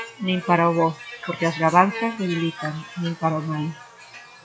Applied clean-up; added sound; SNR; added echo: classical method log-MMSE.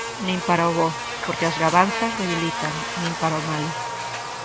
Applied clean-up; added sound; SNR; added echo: none; Buzz; 5 dB; none.